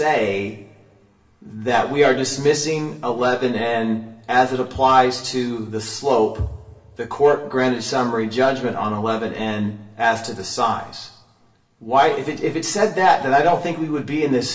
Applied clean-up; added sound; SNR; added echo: none; none; none; reverberation time 0.9 s.